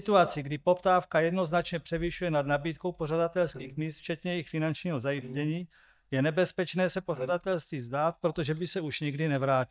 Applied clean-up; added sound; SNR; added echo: neural mask model DeepFilterNet 3.